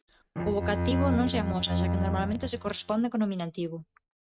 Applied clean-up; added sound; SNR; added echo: neural mask model RNNoise.